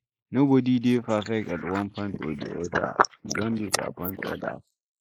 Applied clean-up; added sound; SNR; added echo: neural mask model Resemble Enhance denoiser.